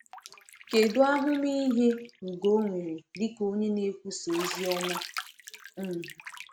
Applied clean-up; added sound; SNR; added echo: none; Bathtub (filling or washing); 13 dB; none.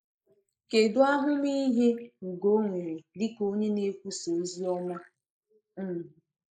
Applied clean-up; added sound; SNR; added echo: neural mask model Resemble Enhance denoiser.